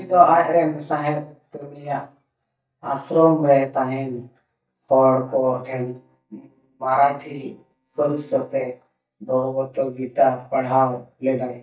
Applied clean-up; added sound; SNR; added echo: neural mask model DeepFilterNet 3.